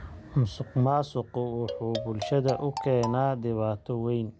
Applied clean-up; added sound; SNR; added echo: none; Marimba, xylophone; 9 dB; none.